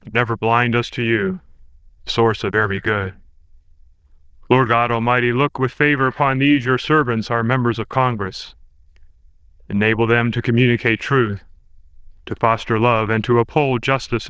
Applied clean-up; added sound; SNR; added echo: neural diffusion model UNIVERSE++.